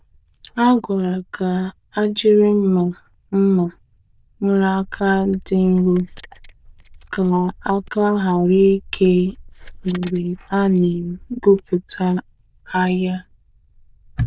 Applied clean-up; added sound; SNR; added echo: neural diffusion model UNIVERSE++.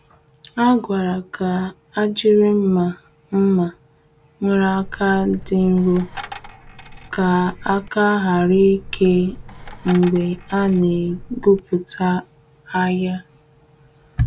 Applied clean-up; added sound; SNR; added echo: none; Coin (dropping); 16 dB; none.